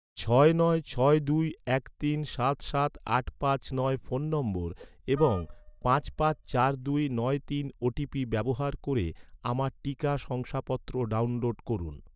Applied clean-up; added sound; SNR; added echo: neural mask model DeepFilterNet 3.